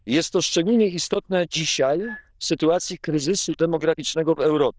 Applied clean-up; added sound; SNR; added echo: neural diffusion model UNIVERSE++.